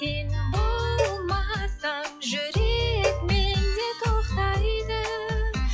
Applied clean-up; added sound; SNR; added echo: classical method log-MMSE.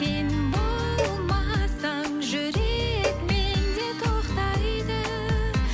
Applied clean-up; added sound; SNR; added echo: none; Cowbell; 13 dB; none.